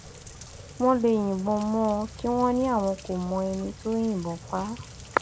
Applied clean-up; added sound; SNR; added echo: none; Rain; 16 dB; none.